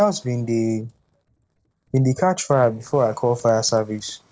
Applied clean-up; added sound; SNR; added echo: neural separator model SepFormer DNS4.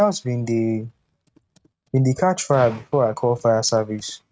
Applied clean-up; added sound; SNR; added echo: neural mask model RNNoise.